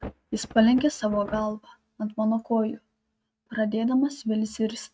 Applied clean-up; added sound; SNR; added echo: neural mask model RNNoise.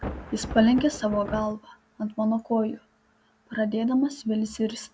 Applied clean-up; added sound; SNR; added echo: none; Thunder; 9 dB; none.